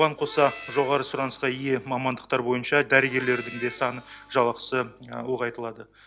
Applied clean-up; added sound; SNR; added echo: none; Harmonica; 19 dB; none.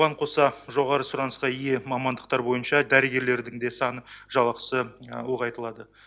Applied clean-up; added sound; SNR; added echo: none; none; none; none.